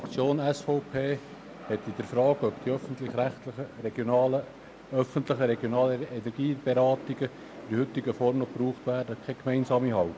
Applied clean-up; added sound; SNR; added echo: none; Rain; 17 dB; none.